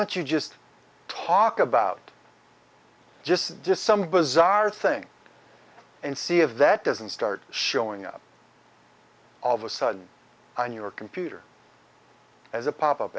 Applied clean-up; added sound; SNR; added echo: none; none; none; none.